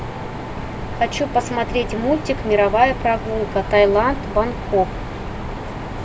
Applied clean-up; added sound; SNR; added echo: none; Mechanisms; 8 dB; none.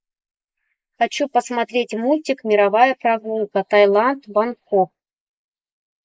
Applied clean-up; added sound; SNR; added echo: neural mask model Resemble Enhance denoiser.